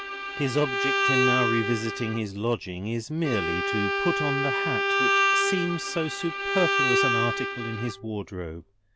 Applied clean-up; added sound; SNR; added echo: none; Bowed string instrument; -2 dB; none.